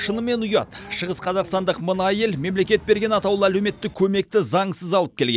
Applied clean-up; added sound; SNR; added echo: none; none; none; none.